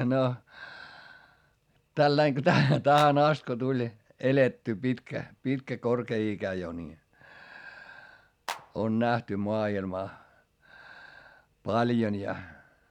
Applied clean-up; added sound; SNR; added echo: none; Clapping; 11 dB; none.